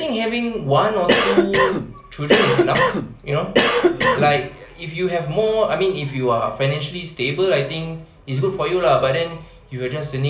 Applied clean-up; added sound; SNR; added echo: none; Cough; -3 dB; reverberation time 0.6 s.